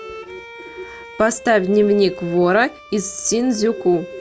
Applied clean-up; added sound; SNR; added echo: none; Bowed string instrument; 17 dB; none.